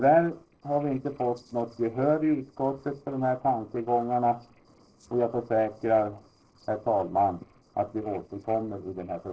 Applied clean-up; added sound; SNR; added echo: neural separator model SepFormer DNS4.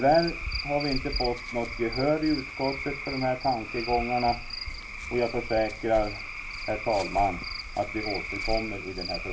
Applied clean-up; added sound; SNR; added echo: none; Cricket / Frog; 6 dB; reverberation time 0.2 s.